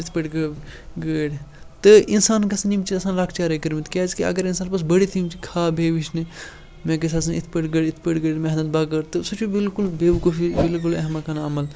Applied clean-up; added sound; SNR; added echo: none; Whoosh, swoosh, swish; 5 dB; none.